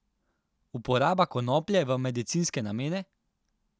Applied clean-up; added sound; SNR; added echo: none; none; none; none.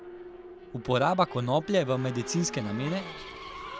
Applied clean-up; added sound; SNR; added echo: none; Race car, auto racing / Accelerating, revving, vroom; 12 dB; none.